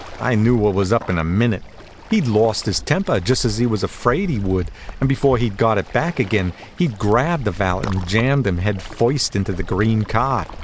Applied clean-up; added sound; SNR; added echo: none; Waves, surf; 13 dB; none.